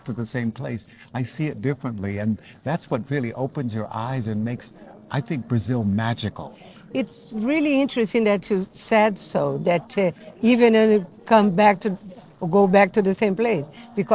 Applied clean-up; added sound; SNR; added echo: neural separator model SepFormer DNS4.